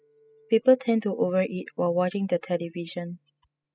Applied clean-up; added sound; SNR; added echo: classical method spectral subtraction.